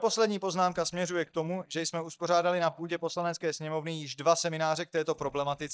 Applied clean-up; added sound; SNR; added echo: neural mask model DeepFilterNet 3.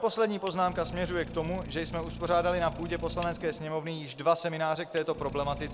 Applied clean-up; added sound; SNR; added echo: none; Idling; 11 dB; none.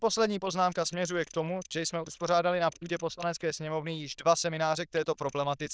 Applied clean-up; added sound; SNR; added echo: neural diffusion model UNIVERSE++.